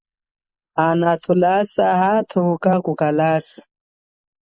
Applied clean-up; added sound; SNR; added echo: neural mask model Resemble Enhance denoiser.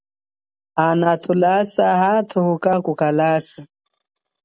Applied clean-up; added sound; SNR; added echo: none; none; none; none.